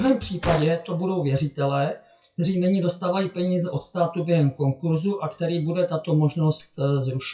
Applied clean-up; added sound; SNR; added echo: classical method WPE with log-MMSE.